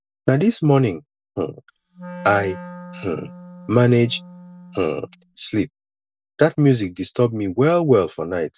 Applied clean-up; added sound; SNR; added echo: none; Wind instrument, woodwind instrument; 17 dB; none.